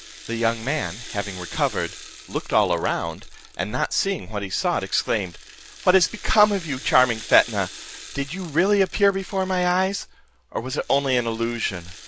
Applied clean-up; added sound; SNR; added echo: none; Rattle (instrument); 18 dB; none.